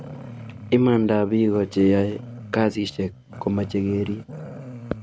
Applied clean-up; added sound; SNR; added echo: none; Growling; 16 dB; none.